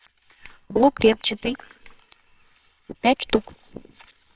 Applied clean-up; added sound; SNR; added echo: neural separator model SepFormer WHAMR!.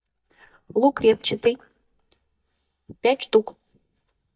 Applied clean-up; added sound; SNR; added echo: neural mask model DeepFilterNet 3.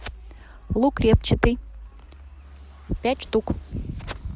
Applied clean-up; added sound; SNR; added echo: none; none; none; none.